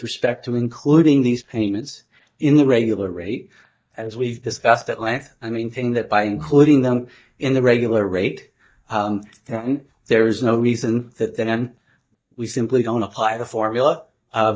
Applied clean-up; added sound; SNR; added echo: neural mask model DeepFilterNet 3.